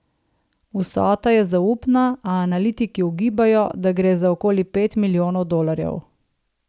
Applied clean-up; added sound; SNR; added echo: none; none; none; none.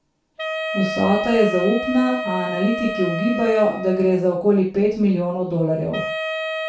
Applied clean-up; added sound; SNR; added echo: none; Wind instrument, woodwind instrument; 7 dB; reverberation time 0.3 s.